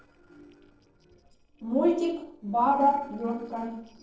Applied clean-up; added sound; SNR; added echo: neural separator model SepFormer DNS4.